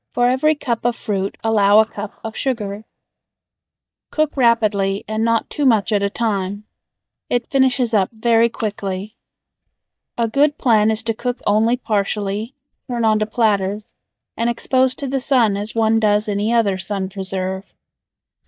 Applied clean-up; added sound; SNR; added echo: neural mask model DeepFilterNet 3.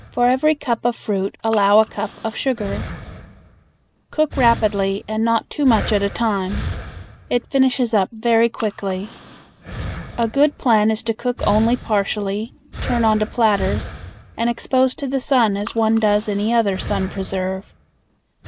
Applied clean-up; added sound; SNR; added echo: none; Breathing; 12 dB; none.